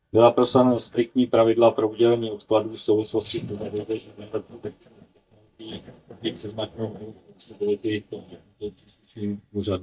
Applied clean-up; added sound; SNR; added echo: neural mask model DeepFilterNet 3.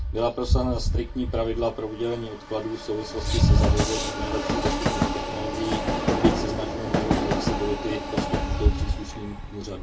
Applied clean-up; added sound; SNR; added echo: none; Train; -5 dB; reverberation time 0.2 s.